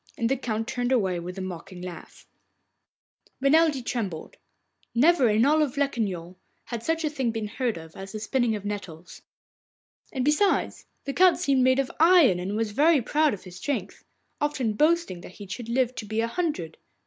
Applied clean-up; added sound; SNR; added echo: none; none; none; none.